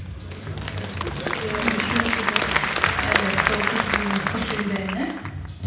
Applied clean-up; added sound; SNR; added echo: none; Applause / Crowd; -3 dB; reverberation time 0.9 s.